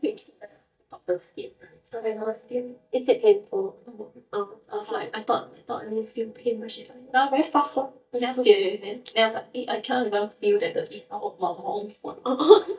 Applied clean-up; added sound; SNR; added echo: neural mask model DeepFilterNet 3.